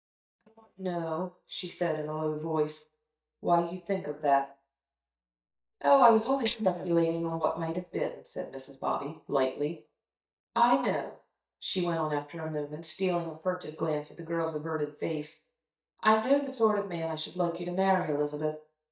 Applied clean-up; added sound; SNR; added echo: neural mask model DeepFilterNet 3.